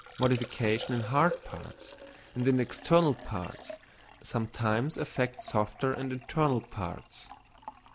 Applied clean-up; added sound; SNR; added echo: none; Liquid; 16 dB; none.